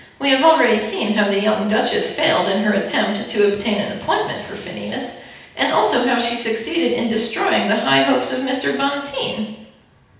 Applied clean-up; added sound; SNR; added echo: none; none; none; reverberation time 0.8 s.